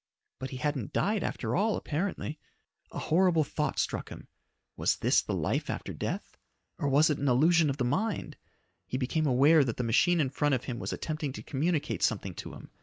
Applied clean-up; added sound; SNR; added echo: none; none; none; none.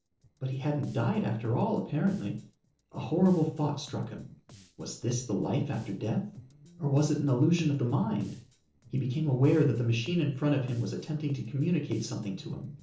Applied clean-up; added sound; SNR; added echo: neural separator model SepFormer DNS4.